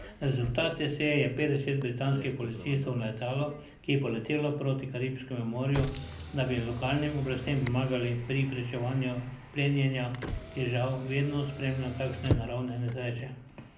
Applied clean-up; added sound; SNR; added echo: none; Motor vehicle (road); 11 dB; reverberation time 0.5 s.